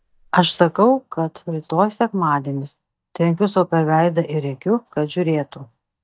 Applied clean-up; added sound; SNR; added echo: neural mask model DeepFilterNet 3.